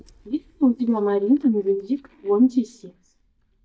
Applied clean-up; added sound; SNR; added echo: neural mask model DeepFilterNet 3.